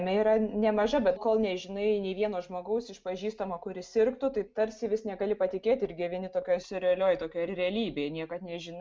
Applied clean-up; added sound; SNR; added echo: none; none; none; none.